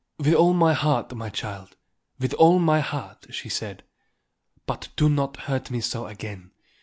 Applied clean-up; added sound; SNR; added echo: none; none; none; none.